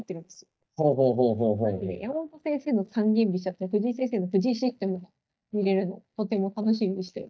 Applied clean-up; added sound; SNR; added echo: neural mask model DeepFilterNet 3.